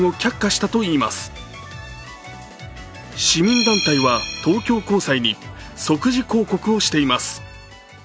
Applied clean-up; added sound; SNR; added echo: none; none; none; none.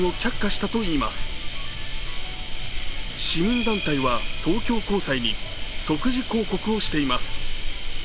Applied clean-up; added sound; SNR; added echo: none; Cricket; -5 dB; none.